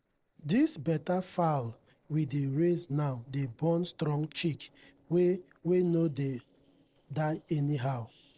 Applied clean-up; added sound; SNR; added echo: neural separator model SepFormer DNS4.